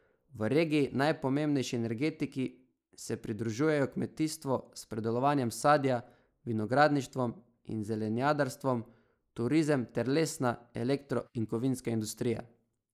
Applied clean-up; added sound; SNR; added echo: neural mask model Resemble Enhance denoiser.